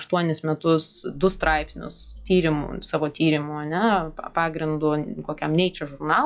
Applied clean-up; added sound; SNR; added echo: classical method log-MMSE.